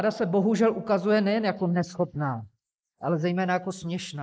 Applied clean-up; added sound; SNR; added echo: neural mask model Resemble Enhance denoiser.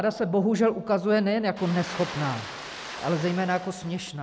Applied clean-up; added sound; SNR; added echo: none; Ocean; 12 dB; none.